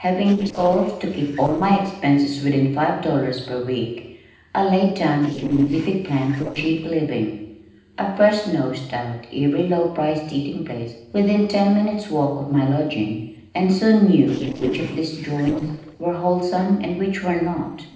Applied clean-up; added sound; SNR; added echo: neural separator model SepFormer DNS4.